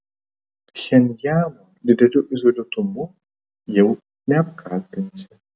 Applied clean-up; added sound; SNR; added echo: none; none; none; none.